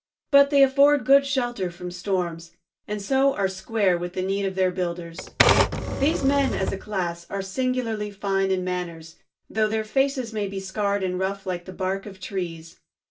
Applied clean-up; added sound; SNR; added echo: none; Typewriter; 1 dB; reverberation time 0.2 s.